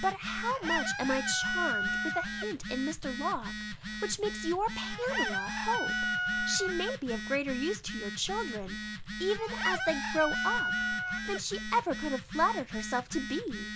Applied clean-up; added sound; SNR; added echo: none; Chicken, rooster + Telephone; 1 dB; none.